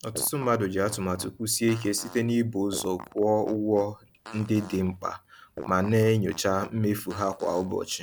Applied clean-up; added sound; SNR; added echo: none; Fart; 19 dB; none.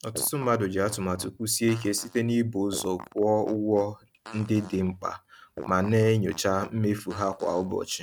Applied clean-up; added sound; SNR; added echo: neural mask model RNNoise.